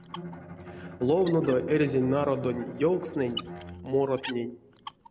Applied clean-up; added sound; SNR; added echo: none; Bowed string instrument + Squeak; 11 dB; none.